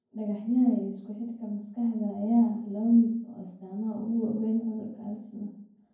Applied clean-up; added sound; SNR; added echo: none; none; none; reverberation time 0.9 s.